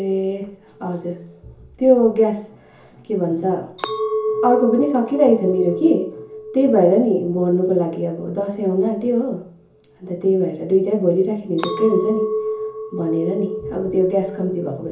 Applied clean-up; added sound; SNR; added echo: none; Chink, clink; 9 dB; reverberation time 0.7 s.